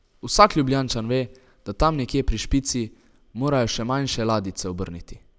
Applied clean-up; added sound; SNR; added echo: none; none; none; none.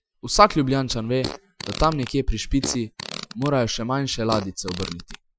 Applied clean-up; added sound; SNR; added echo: classical method Wiener filter.